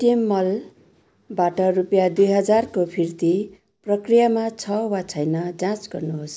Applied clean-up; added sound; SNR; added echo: none; none; none; none.